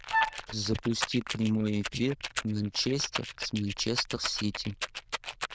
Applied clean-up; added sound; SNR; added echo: neural diffusion model UNIVERSE++.